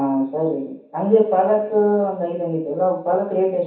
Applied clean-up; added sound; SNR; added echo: none; none; none; reverberation time 0.7 s.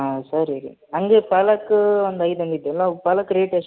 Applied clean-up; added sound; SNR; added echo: none; none; none; none.